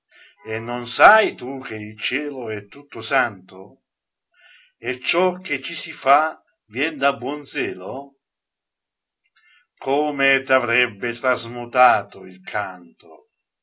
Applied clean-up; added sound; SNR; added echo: none; none; none; none.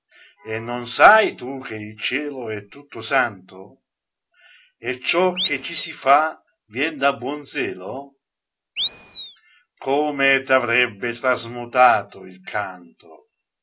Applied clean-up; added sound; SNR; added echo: none; Animal; 7 dB; none.